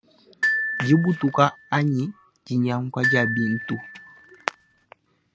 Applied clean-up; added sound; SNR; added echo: none; Glockenspiel; 4 dB; none.